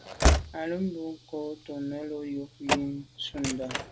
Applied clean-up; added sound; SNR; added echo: none; Slam / Train; -4 dB; none.